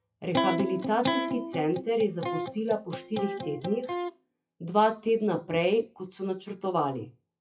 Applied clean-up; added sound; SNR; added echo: classical method WPE with log-MMSE.